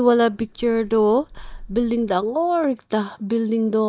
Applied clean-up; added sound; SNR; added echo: neural mask model DeepFilterNet 3.